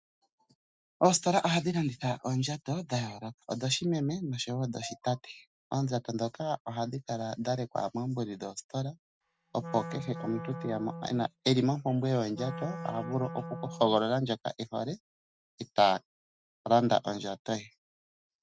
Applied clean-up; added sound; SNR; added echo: neural mask model RNNoise.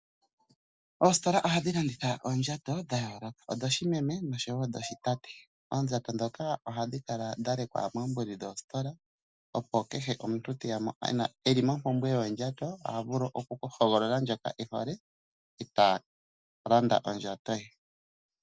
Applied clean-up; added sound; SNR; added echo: none; none; none; none.